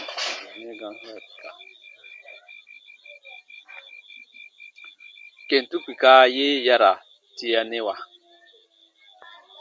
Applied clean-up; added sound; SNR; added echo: none; none; none; none.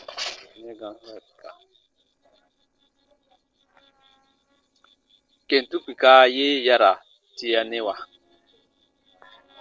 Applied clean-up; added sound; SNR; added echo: neural separator model SepFormer DNS4.